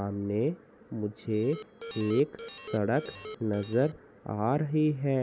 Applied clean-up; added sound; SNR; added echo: none; Alarm; 14 dB; none.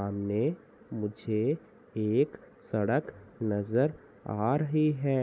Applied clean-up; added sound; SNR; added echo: none; none; none; none.